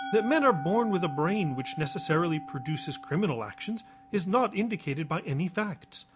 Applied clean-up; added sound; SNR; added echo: none; Musical instrument; 13 dB; none.